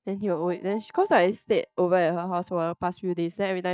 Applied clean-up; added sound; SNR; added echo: neural mask model DeepFilterNet 3.